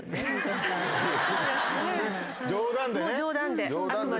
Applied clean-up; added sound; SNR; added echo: none; none; none; none.